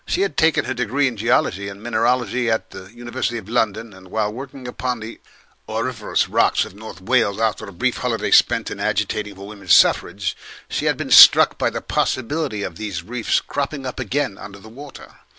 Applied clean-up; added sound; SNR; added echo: none; none; none; none.